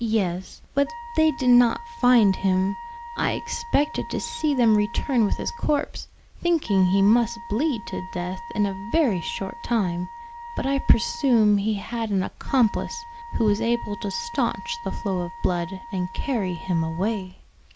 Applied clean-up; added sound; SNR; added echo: none; Wind instrument, woodwind instrument; 15 dB; none.